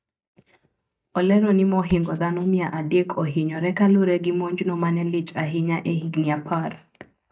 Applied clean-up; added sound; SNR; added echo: neural mask model DeepFilterNet 3.